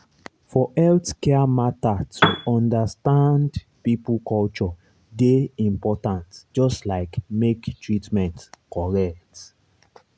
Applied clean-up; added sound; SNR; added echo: none; Piano; -3 dB; none.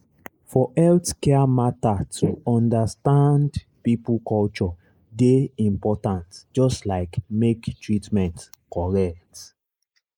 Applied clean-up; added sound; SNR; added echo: neural mask model Resemble Enhance denoiser.